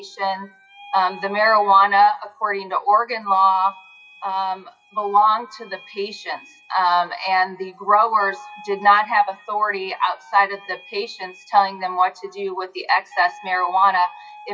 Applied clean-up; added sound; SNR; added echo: classical method WPE with log-MMSE.